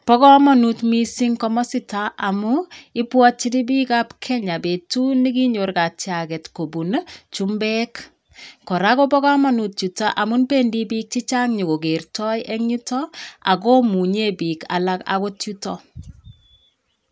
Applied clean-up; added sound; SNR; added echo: none; none; none; none.